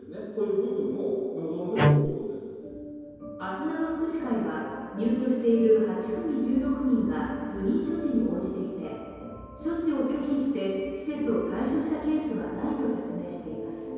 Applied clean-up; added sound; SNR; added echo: none; Bowed string instrument; -1 dB; reverberation time 2.2 s.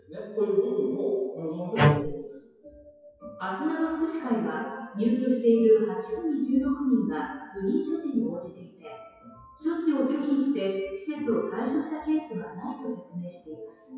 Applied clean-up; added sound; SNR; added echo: classical method WPE with log-MMSE.